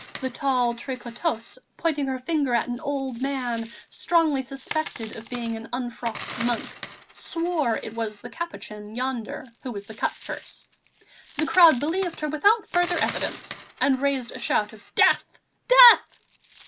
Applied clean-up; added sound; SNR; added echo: none; Coin (dropping); 17 dB; none.